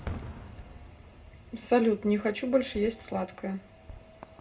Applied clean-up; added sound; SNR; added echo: none; Fireworks; 14 dB; reverberation time 0.2 s.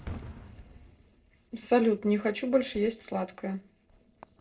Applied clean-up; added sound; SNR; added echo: neural separator model SepFormer DNS4.